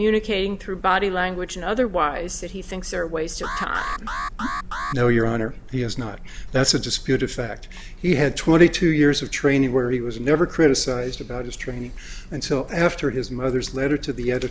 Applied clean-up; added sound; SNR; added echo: none; Alarm; 7 dB; none.